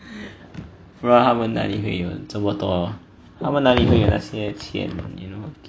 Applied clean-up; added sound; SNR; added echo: none; none; none; none.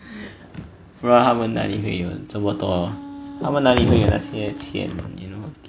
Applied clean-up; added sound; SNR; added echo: none; Wind instrument, woodwind instrument; 15 dB; none.